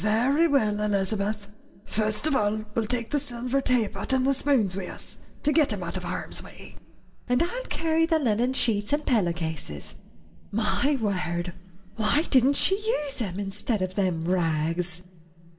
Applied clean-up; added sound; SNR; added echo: none; none; none; reverberation time 2.2 s.